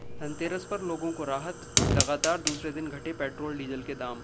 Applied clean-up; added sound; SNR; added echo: none; Fire; 0 dB; none.